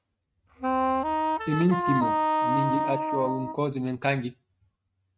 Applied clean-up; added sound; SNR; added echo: neural mask model RNNoise.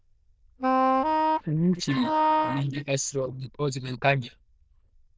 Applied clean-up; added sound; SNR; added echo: neural diffusion model UNIVERSE++.